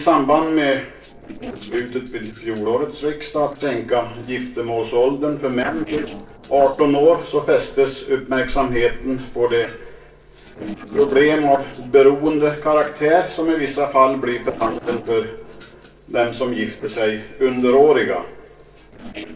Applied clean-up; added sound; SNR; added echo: neural separator model SepFormer DNS4.